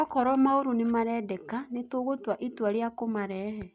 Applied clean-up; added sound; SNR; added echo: none; none; none; none.